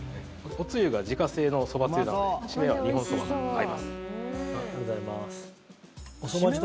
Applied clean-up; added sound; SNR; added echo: none; Wind instrument, woodwind instrument; 11 dB; none.